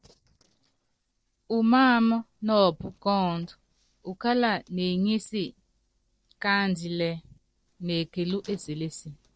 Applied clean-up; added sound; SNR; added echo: neural separator model SepFormer DNS4.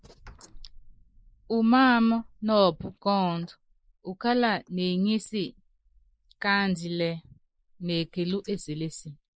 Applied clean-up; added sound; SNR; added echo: neural mask model Resemble Enhance denoiser.